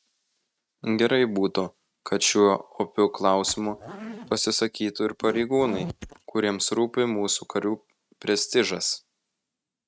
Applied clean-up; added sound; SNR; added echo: neural mask model RNNoise.